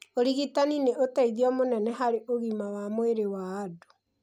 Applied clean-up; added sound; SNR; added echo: none; none; none; none.